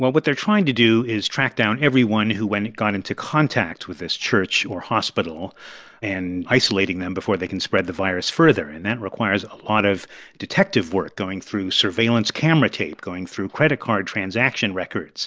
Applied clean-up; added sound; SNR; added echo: none; none; none; none.